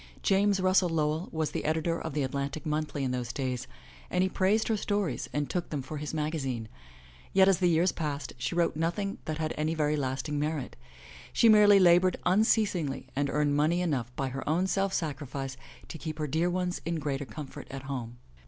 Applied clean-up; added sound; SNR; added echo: none; none; none; none.